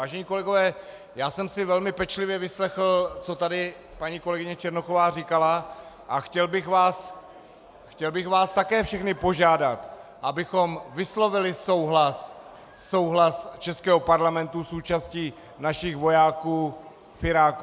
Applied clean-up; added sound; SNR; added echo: none; none; none; none.